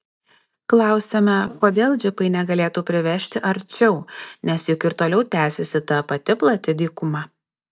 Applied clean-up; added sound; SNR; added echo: neural mask model DeepFilterNet 3.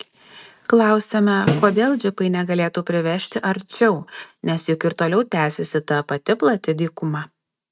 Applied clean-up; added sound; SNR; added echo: neural mask model RNNoise.